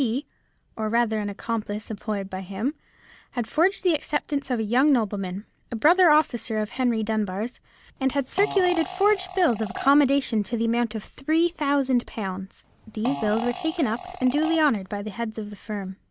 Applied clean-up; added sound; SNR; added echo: none; Fart; 11 dB; none.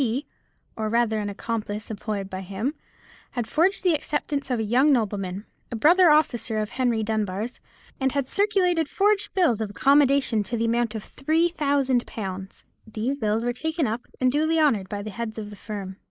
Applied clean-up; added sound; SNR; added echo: neural mask model Resemble Enhance denoiser.